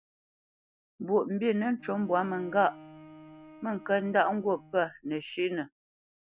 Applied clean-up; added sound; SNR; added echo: none; Bowed string instrument; 19 dB; none.